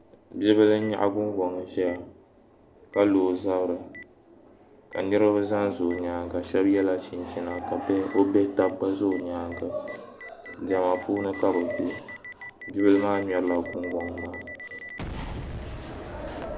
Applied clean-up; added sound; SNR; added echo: none; Boom; 17 dB; none.